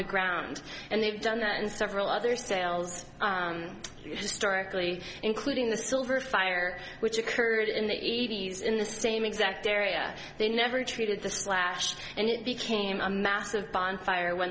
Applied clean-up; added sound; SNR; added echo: none; none; none; none.